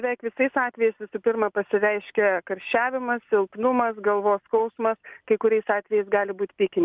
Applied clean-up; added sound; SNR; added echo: none; none; none; none.